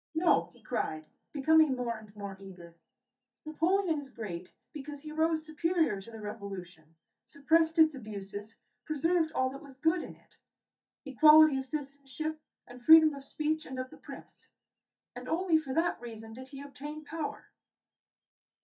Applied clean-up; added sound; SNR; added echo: neural mask model DeepFilterNet 3.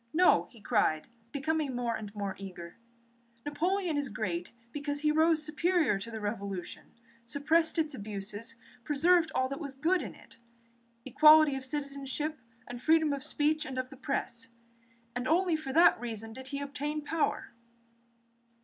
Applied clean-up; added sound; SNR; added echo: none; none; none; none.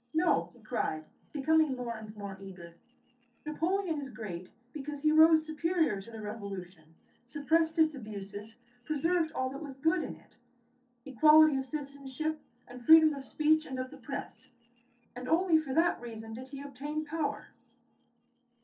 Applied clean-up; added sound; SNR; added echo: neural separator model SepFormer DNS4.